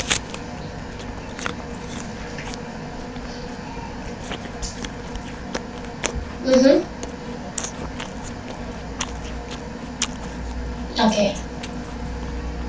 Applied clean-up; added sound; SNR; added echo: none; Chewing, mastication; 9 dB; reverberation time 0.3 s.